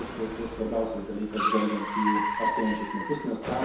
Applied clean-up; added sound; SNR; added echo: none; Car; 1 dB; reverberation time 0.7 s.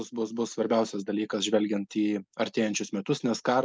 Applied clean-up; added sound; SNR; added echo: none; none; none; none.